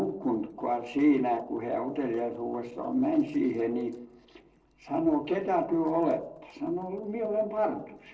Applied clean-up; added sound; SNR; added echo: neural separator model SepFormer DNS4.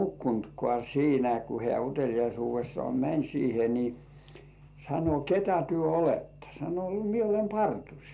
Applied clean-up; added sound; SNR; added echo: none; none; none; none.